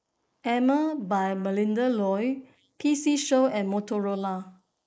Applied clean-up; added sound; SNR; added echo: neural mask model Resemble Enhance denoiser.